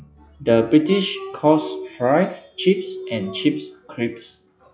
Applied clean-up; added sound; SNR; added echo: classical method log-MMSE.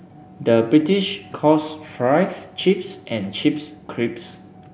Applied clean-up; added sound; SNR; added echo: none; none; none; none.